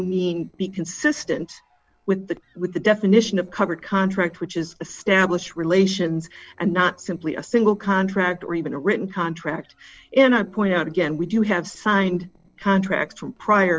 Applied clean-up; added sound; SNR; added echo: neural separator model SepFormer DNS4.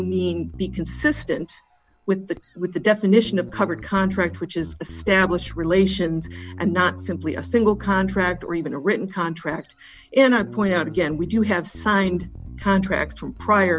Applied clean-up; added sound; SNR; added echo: none; Bass guitar; 15 dB; none.